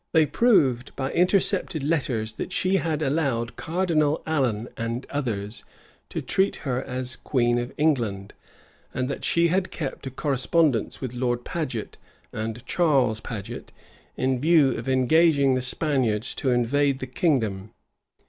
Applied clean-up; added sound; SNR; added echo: none; none; none; none.